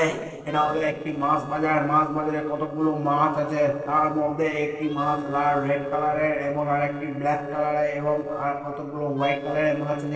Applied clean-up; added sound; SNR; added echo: neural separator model SepFormer DNS4.